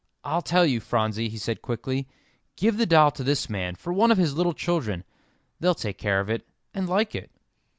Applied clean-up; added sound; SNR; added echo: none; none; none; none.